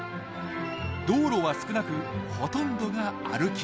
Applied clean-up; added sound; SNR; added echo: none; Trumpet; 20 dB; none.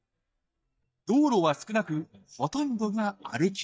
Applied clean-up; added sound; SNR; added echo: neural mask model DeepFilterNet 3.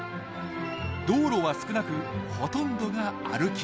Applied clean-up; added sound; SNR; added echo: none; none; none; none.